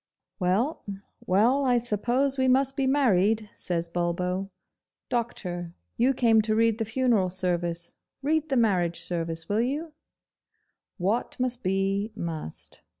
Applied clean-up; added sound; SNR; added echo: none; none; none; none.